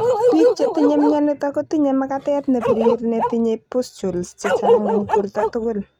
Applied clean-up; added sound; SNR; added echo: neural mask model RNNoise.